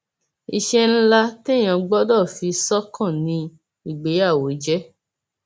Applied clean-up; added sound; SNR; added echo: none; none; none; none.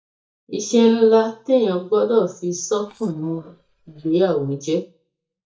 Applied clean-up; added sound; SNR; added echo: neural mask model DeepFilterNet 3.